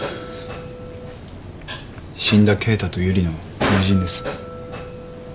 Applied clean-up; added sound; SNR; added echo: none; Dishes, pots, and pans; 8 dB; none.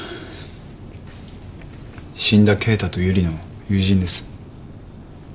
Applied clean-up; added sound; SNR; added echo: none; none; none; none.